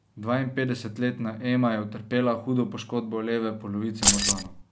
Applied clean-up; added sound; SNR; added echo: none; Keys jangling; -5 dB; none.